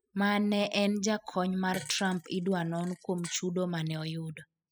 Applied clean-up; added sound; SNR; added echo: classical method spectral subtraction.